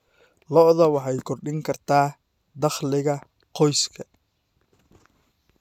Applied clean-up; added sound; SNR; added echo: none; none; none; none.